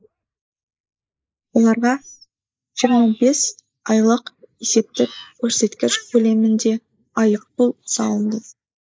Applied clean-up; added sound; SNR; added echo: neural mask model Resemble Enhance denoiser.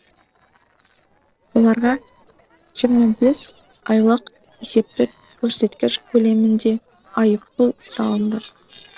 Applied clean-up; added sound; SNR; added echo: neural separator model SepFormer DNS4.